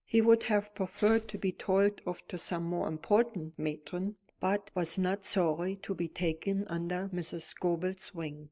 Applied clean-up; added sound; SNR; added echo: neural mask model Resemble Enhance denoiser.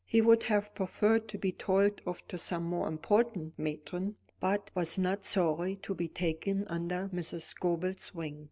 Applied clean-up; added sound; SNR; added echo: none; none; none; none.